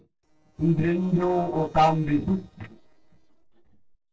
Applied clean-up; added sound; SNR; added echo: neural separator model SepFormer DNS4.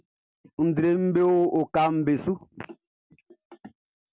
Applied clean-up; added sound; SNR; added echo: none; none; none; none.